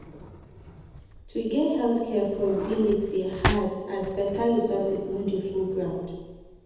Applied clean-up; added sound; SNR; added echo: none; Drawer open or close; 9 dB; reverberation time 1.1 s.